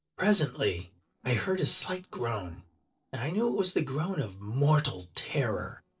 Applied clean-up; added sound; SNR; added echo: neural separator model SepFormer DNS4.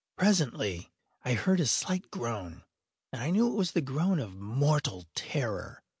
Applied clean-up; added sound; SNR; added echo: none; none; none; none.